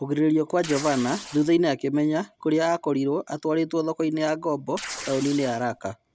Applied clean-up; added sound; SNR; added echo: none; Tearing; 8 dB; none.